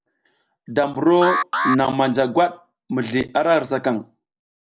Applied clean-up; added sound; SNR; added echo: neural mask model Resemble Enhance denoiser.